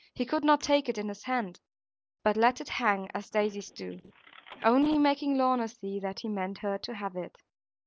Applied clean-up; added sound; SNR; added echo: neural separator model SepFormer DNS4.